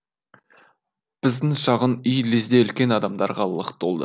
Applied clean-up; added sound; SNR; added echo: none; none; none; none.